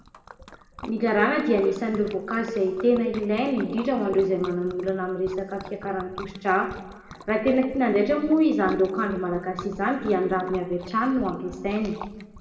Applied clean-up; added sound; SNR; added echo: none; Liquid; 18 dB; reverberation time 1.0 s.